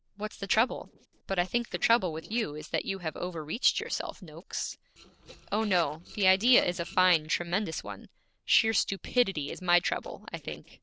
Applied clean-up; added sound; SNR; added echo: neural separator model SepFormer DNS4.